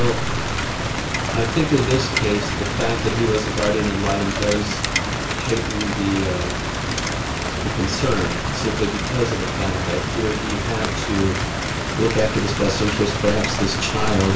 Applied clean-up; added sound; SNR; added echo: none; Rain; 1 dB; reverberation time 0.3 s.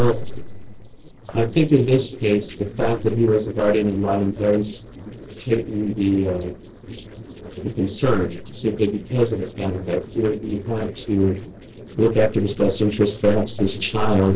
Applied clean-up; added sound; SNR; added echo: neural separator model SepFormer DNS4.